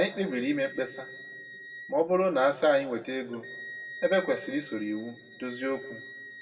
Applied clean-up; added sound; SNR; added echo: none; Wind instrument, woodwind instrument; 16 dB; reverberation time 1.3 s.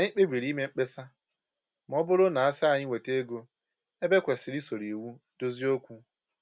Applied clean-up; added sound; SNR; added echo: none; none; none; none.